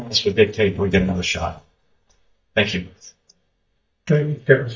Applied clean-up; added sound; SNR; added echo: neural mask model DeepFilterNet 3.